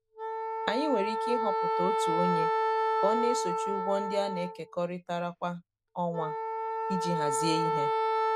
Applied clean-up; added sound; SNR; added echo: none; Wind instrument, woodwind instrument; -3 dB; none.